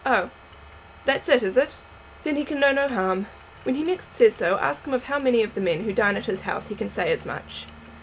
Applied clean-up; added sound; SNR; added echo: none; none; none; none.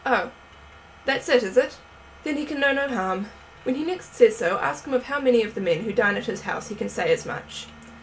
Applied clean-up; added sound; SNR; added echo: none; none; none; reverberation time 0.3 s.